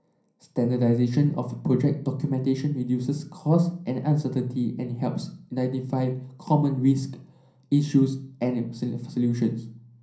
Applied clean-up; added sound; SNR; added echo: none; none; none; reverberation time 0.6 s.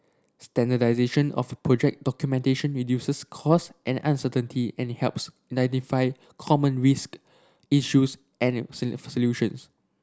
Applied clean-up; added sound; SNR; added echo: none; none; none; none.